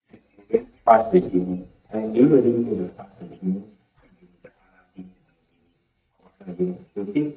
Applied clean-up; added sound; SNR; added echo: neural mask model DeepFilterNet 3.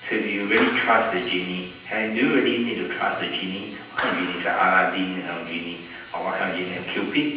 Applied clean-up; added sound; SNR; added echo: none; Clapping; 13 dB; reverberation time 0.9 s.